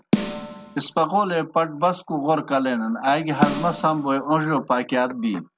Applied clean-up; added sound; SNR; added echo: none; Snare drum; 7 dB; none.